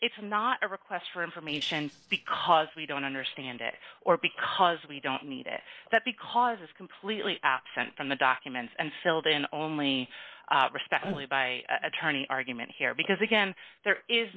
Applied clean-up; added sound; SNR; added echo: neural separator model SepFormer DNS4.